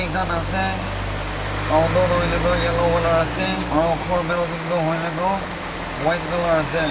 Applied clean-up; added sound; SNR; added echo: none; Rain; 4 dB; reverberation time 1.6 s.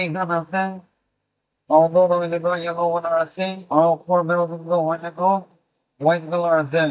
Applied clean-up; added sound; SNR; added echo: neural mask model DeepFilterNet 3.